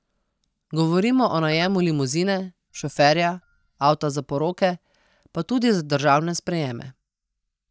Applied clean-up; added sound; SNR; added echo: neural mask model DeepFilterNet 3.